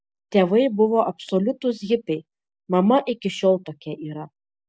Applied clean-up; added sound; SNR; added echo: none; none; none; none.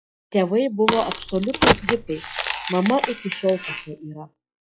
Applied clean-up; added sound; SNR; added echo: classical method log-MMSE.